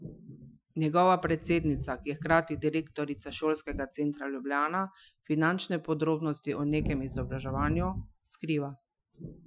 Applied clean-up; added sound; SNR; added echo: classical method Wiener filter.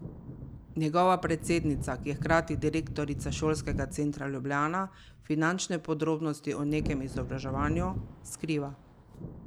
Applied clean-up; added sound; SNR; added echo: none; Thunder / Wind; 8 dB; none.